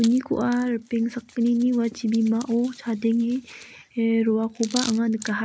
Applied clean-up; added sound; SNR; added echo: none; Hands; 18 dB; none.